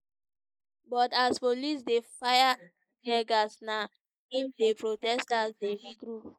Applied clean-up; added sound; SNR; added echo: neural mask model Resemble Enhance denoiser.